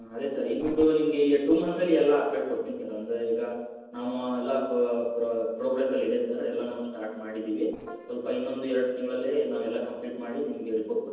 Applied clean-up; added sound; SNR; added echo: neural separator model SepFormer DNS4.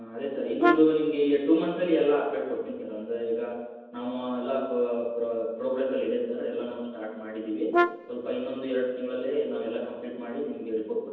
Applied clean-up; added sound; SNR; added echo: none; Brass instrument; 1 dB; reverberation time 1.1 s.